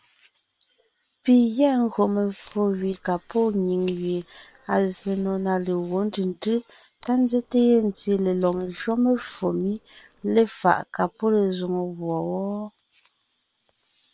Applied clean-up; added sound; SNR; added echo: neural separator model SepFormer WHAM!.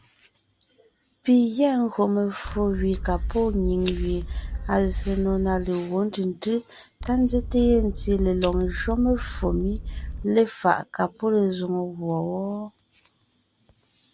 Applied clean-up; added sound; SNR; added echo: none; Scissors; 5 dB; none.